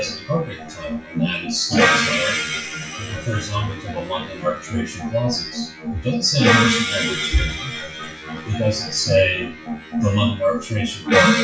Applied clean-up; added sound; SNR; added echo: classical method WPE with log-MMSE.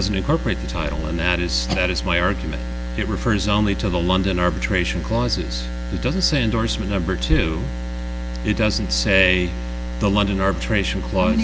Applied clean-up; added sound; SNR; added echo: none; none; none; none.